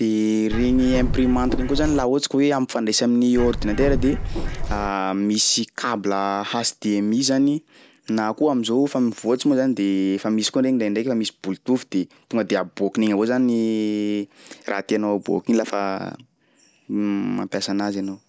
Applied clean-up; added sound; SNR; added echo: none; Bird; 2 dB; none.